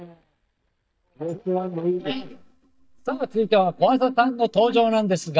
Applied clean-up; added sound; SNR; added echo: neural mask model DeepFilterNet 3.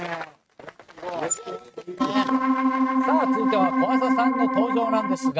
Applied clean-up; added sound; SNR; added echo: neural mask model RNNoise.